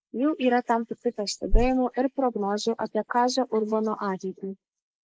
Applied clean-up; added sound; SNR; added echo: neural mask model Resemble Enhance denoiser.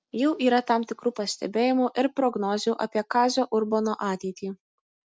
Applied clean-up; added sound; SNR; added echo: none; none; none; none.